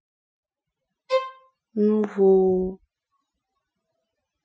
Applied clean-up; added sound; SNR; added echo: classical method Wiener filter.